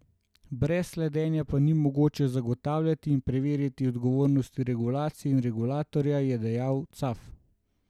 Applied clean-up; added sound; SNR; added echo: none; none; none; none.